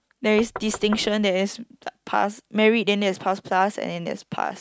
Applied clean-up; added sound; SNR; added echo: neural mask model RNNoise.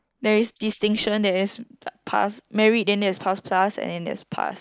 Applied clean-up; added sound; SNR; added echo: neural mask model Resemble Enhance denoiser.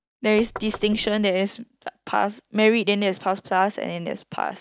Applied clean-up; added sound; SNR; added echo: neural mask model DeepFilterNet 3.